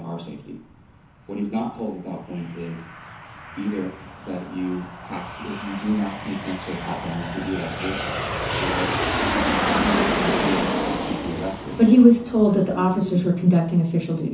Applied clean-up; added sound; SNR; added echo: none; Aircraft; 5 dB; reverberation time 0.9 s.